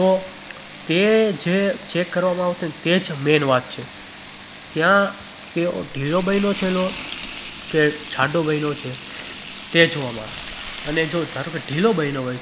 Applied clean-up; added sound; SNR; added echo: none; Frying (food); 12 dB; none.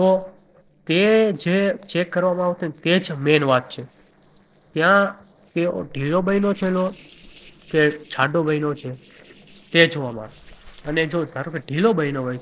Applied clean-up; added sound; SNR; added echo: neural separator model SepFormer DNS4.